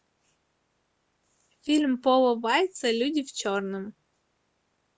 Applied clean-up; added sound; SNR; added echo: none; none; none; none.